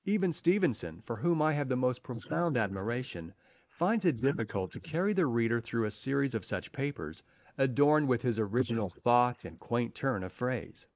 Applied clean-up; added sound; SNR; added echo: neural mask model Resemble Enhance denoiser.